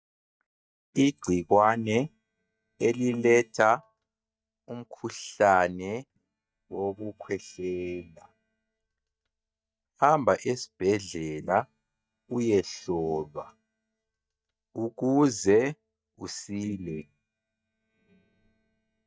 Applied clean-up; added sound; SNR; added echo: neural mask model DeepFilterNet 3.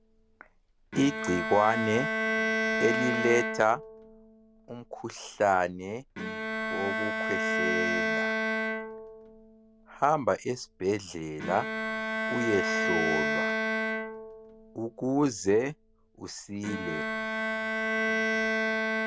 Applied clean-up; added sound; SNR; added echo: none; Bowed string instrument; 0 dB; none.